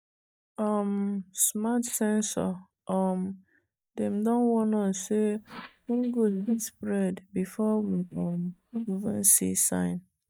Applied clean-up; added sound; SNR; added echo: neural mask model DeepFilterNet 3.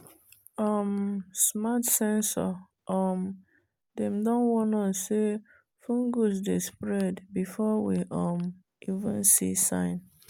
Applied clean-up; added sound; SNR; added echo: none; none; none; none.